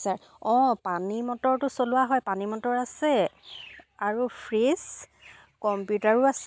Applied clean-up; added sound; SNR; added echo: none; none; none; none.